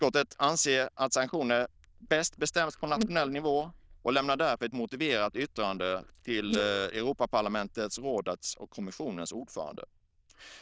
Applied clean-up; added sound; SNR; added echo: neural diffusion model UNIVERSE++.